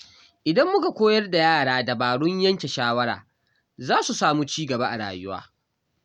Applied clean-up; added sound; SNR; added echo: none; none; none; none.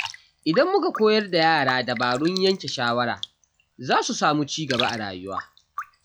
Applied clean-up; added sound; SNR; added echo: classical method log-MMSE.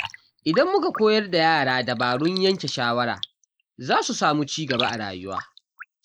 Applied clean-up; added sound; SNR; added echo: neural mask model Resemble Enhance denoiser.